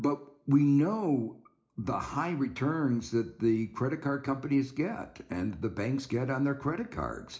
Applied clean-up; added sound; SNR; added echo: none; none; none; reverberation time 0.4 s.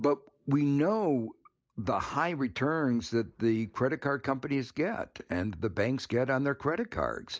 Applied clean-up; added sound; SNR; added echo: none; none; none; none.